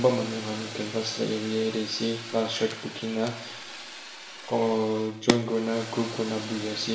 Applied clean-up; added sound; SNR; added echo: none; Fire; 9 dB; reverberation time 0.8 s.